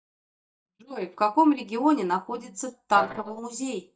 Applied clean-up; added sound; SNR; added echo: neural mask model DeepFilterNet 3.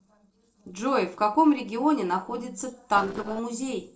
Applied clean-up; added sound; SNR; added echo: neural separator model SepFormer DNS4.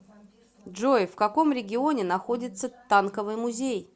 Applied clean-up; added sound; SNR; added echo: none; none; none; none.